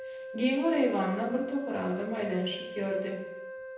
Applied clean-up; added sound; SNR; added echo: none; Wind instrument, woodwind instrument; 10 dB; reverberation time 0.9 s.